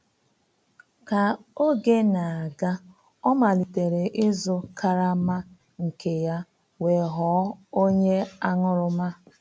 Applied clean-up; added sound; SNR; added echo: none; none; none; none.